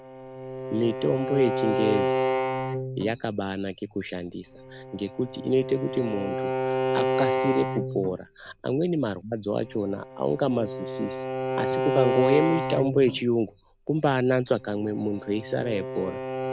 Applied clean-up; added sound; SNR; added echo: none; Bowed string instrument; 3 dB; none.